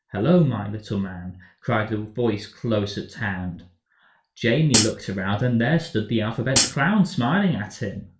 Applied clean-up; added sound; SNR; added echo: none; Hi-hat; -1 dB; reverberation time 0.4 s.